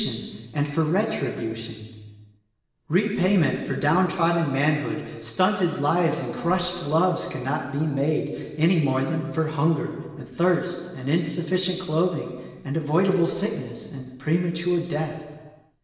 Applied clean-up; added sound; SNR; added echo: none; none; none; reverberation time 1.4 s.